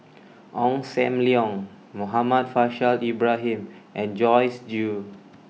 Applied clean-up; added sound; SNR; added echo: none; none; none; none.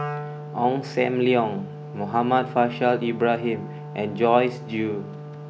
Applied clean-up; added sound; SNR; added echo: none; Wind instrument, woodwind instrument; 11 dB; none.